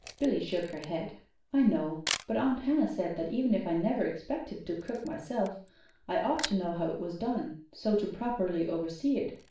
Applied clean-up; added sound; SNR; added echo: none; Camera; 15 dB; reverberation time 0.4 s.